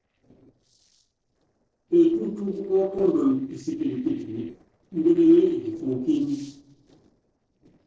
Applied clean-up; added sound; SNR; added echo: neural separator model SepFormer DNS4.